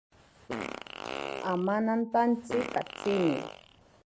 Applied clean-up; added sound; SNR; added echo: none; Fart; 9 dB; none.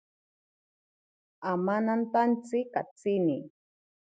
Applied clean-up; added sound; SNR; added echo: none; none; none; none.